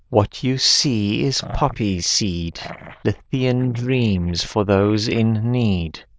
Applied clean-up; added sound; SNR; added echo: neural diffusion model UNIVERSE++.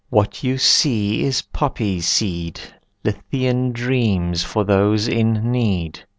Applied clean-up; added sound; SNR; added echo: none; none; none; none.